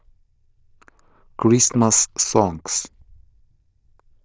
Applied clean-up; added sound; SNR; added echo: neural diffusion model UNIVERSE++.